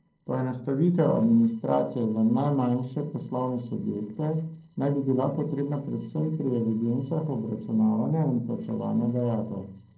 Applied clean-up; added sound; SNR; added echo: neural separator model SepFormer DNS4.